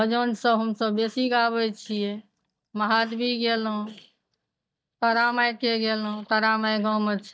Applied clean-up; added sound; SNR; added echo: neural mask model DeepFilterNet 3.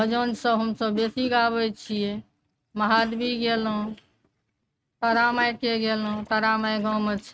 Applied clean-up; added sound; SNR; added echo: neural mask model RNNoise.